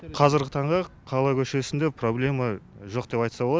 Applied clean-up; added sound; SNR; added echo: none; none; none; none.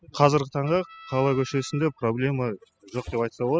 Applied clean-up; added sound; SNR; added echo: classical method spectral subtraction.